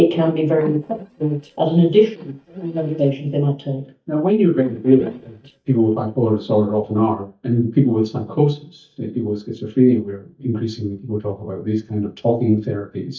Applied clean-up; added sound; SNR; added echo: neural mask model DeepFilterNet 3.